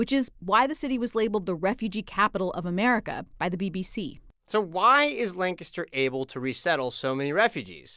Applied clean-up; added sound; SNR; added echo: none; none; none; none.